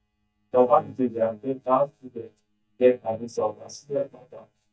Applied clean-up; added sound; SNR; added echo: neural mask model DeepFilterNet 3.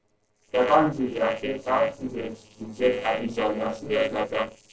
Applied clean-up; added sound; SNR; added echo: neural separator model SepFormer DNS4.